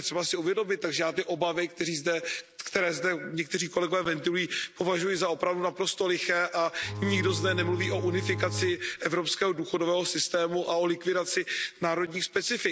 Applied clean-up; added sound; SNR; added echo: none; Bowed string instrument; 5 dB; none.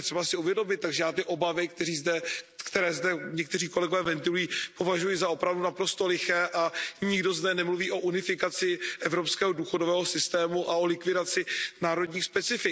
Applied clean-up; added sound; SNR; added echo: none; none; none; none.